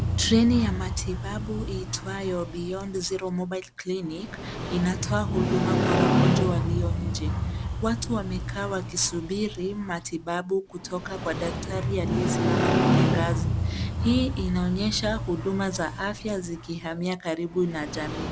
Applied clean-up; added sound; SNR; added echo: none; Motorcycle; -1 dB; none.